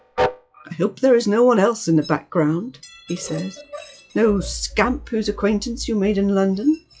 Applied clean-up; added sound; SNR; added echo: classical method log-MMSE.